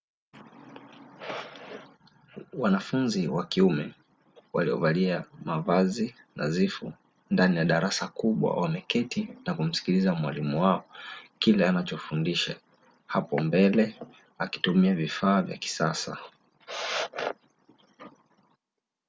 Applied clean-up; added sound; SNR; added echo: none; none; none; none.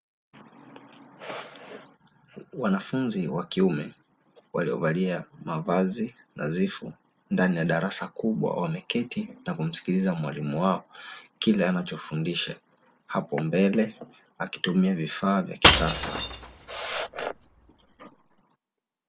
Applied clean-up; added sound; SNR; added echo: none; Shatter / Crushing; -2 dB; none.